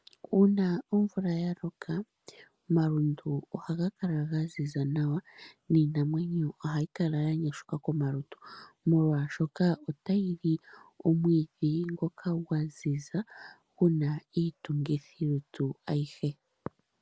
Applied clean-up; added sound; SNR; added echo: none; none; none; none.